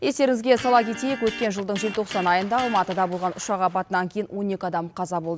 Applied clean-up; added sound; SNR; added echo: none; Electric guitar; 12 dB; none.